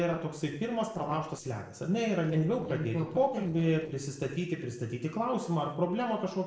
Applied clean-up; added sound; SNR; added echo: neural separator model SepFormer DNS4.